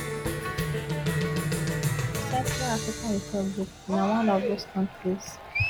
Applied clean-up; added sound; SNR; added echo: none; Cheering; 0 dB; none.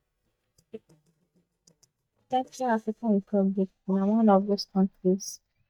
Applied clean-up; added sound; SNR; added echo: neural mask model DeepFilterNet 3.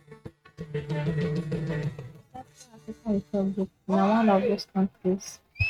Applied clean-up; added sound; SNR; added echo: neural mask model RNNoise.